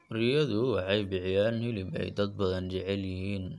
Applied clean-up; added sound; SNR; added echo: none; none; none; none.